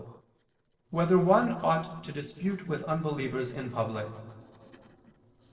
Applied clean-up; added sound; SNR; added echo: neural separator model SepFormer DNS4.